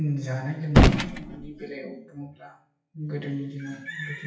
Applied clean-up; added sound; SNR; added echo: classical method WPE with log-MMSE.